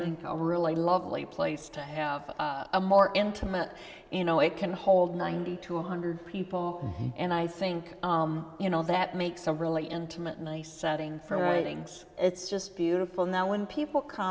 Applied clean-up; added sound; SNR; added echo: none; none; none; none.